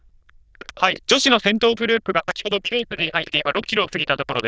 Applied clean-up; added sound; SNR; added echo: neural diffusion model UNIVERSE++.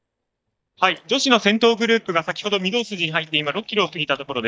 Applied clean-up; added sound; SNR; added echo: neural mask model DeepFilterNet 3.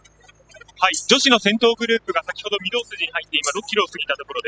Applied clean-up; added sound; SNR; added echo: classical method spectral subtraction.